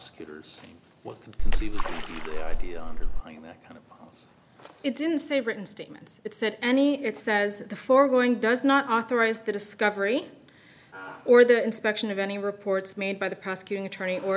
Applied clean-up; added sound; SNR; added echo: none; Splash, splatter; -5 dB; none.